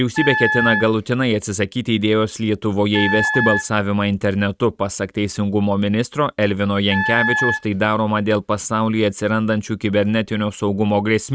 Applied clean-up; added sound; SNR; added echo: neural mask model RNNoise.